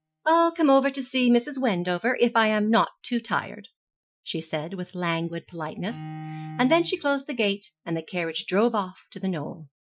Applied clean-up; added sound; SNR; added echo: classical method Wiener filter.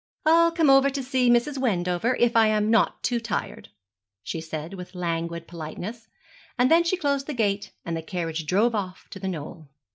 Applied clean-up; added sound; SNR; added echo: none; none; none; none.